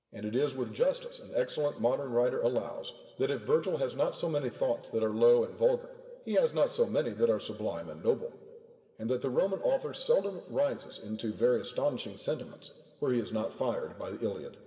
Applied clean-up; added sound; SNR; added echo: none; none; none; reverberation time 2.0 s.